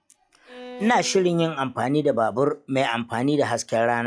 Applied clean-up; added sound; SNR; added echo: classical method log-MMSE.